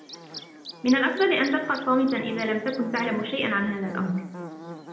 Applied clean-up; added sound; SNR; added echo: none; Buzz / Bird; 15 dB; reverberation time 0.8 s.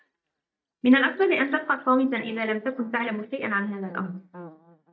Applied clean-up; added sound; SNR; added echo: neural mask model DeepFilterNet 3.